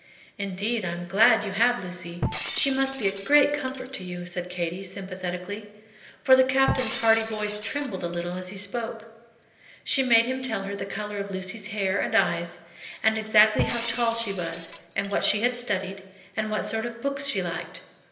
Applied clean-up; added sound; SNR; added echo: none; Shatter; 9 dB; reverberation time 1.4 s.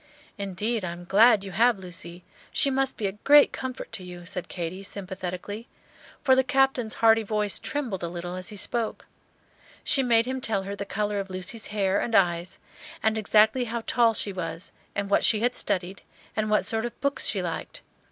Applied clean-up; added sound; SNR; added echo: none; none; none; none.